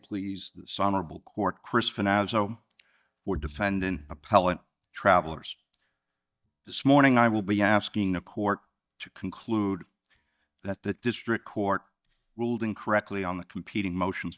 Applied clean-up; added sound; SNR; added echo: neural mask model DeepFilterNet 3.